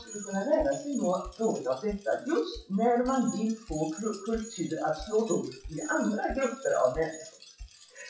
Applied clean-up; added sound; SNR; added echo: classical method WPE with log-MMSE.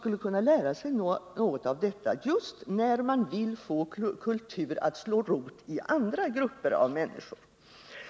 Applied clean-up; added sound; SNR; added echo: none; none; none; none.